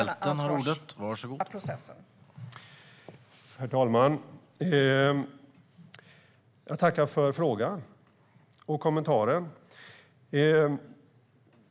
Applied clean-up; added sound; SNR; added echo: none; none; none; none.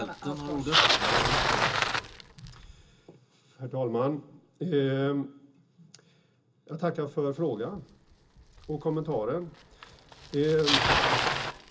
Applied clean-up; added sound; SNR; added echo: none; Bicycle; -1 dB; reverberation time 0.2 s.